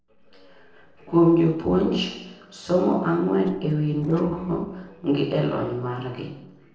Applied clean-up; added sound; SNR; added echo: neural separator model SepFormer DNS4.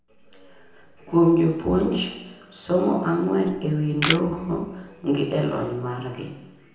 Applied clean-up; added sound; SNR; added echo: none; Camera; 5 dB; reverberation time 0.9 s.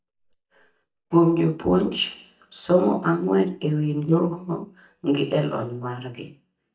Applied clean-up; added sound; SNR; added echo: neural mask model DeepFilterNet 3.